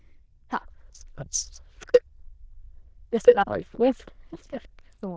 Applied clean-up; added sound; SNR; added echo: neural diffusion model UNIVERSE++.